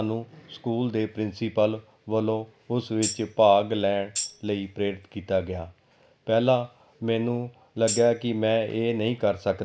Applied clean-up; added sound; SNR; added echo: none; Tambourine; 10 dB; none.